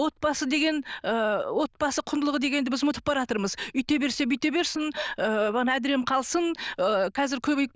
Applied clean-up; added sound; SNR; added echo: neural diffusion model UNIVERSE++.